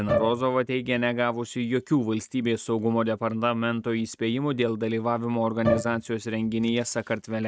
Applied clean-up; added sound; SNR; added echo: neural mask model RNNoise.